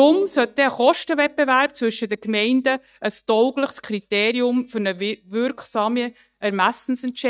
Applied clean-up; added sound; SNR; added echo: neural mask model DeepFilterNet 3.